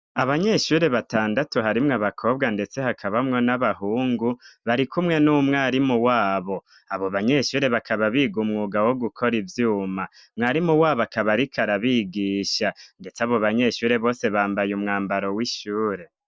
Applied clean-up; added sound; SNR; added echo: none; none; none; none.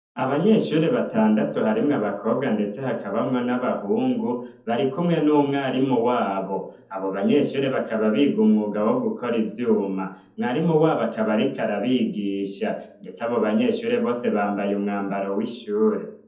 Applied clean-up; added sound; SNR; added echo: none; none; none; reverberation time 0.6 s.